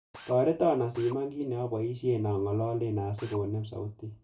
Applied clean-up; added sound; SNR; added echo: none; Drill; 19 dB; reverberation time 0.2 s.